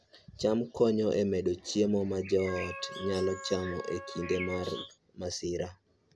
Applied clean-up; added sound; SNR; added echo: none; Bird + Trumpet; 11 dB; none.